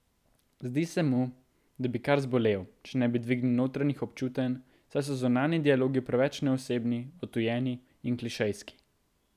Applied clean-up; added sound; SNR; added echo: none; none; none; none.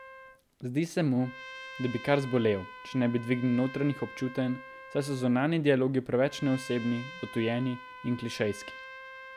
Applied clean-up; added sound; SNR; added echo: none; Trumpet; 16 dB; none.